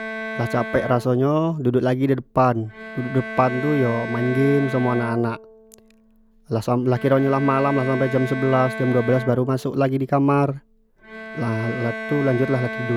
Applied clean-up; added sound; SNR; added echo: none; Bowed string instrument; 11 dB; none.